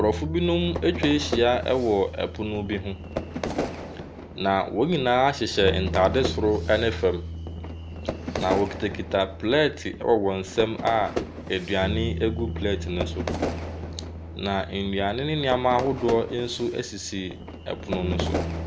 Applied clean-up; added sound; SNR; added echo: none; Fire / Fireworks + Bass guitar; 6 dB; none.